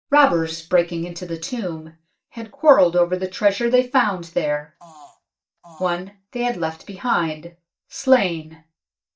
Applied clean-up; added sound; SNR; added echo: neural mask model DeepFilterNet 3.